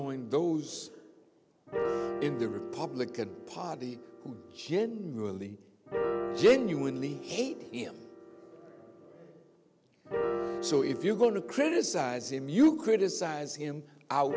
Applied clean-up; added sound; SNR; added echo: none; Piano; 8 dB; none.